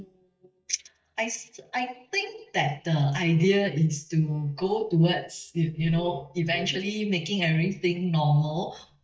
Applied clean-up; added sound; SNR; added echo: neural mask model DeepFilterNet 3.